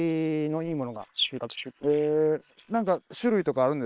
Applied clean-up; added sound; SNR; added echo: neural separator model SepFormer WHAM!.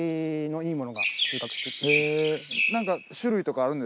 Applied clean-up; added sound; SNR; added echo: none; Chirp, tweet; 1 dB; none.